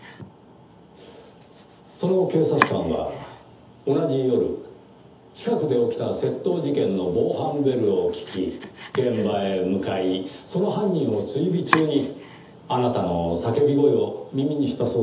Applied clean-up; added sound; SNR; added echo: none; Domestic sounds, home sounds; 13 dB; reverberation time 0.8 s.